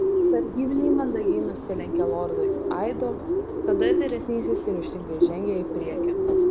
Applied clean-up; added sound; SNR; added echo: none; Bird; -4 dB; none.